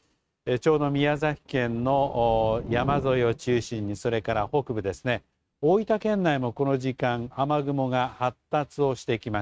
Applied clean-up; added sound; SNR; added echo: neural mask model RNNoise.